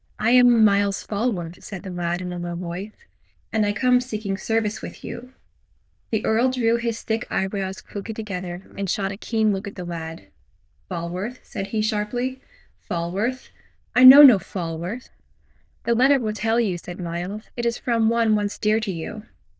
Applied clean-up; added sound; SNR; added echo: neural diffusion model UNIVERSE++.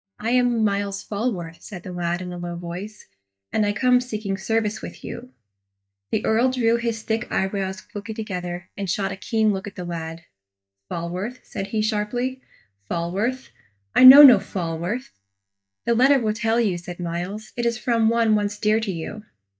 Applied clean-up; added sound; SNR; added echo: neural mask model DeepFilterNet 3.